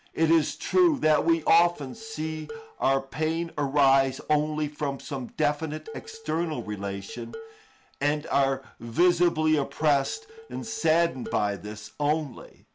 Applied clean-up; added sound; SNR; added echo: none; Dishes, pots, and pans; 18 dB; none.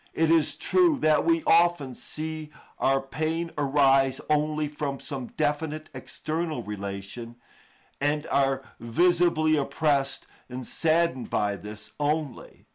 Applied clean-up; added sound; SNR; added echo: none; none; none; none.